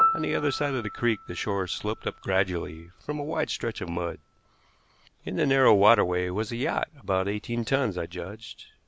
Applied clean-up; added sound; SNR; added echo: none; Piano; 10 dB; none.